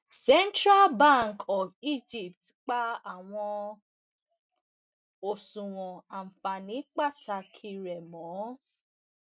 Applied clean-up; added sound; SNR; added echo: none; none; none; none.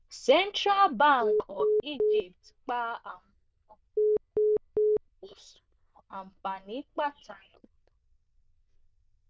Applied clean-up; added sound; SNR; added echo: neural diffusion model UNIVERSE++.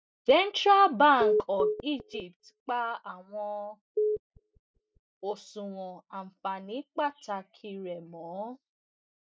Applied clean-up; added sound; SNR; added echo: neural mask model DeepFilterNet 3.